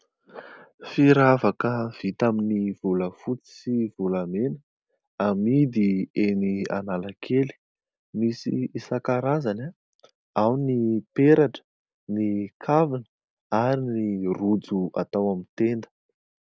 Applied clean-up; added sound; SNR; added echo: none; none; none; none.